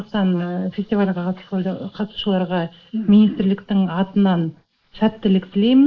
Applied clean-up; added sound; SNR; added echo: neural mask model Resemble Enhance denoiser.